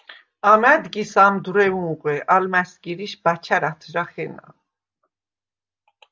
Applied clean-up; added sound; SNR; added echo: none; none; none; none.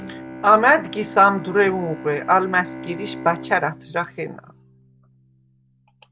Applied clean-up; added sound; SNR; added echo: none; Bowed string instrument; 15 dB; none.